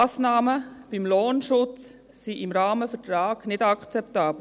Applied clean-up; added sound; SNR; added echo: none; none; none; none.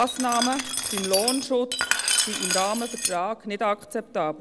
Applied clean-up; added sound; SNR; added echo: none; Glass; 0 dB; none.